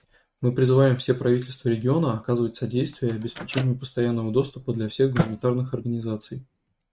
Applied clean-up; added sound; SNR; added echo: neural mask model RNNoise.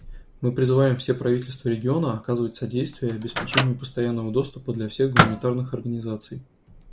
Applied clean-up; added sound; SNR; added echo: none; Microwave oven; 2 dB; none.